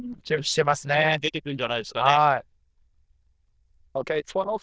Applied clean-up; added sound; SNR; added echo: neural diffusion model UNIVERSE++.